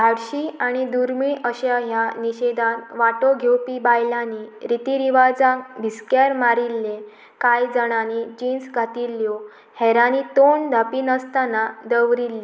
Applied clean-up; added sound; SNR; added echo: none; none; none; none.